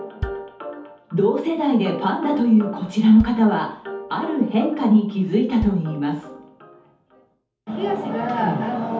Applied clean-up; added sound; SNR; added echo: none; Bass drum; 17 dB; reverberation time 0.6 s.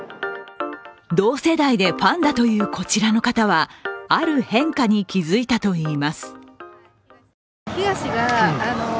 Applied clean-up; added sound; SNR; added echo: none; none; none; none.